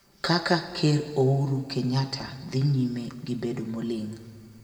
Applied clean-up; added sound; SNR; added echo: none; none; none; reverberation time 1.8 s.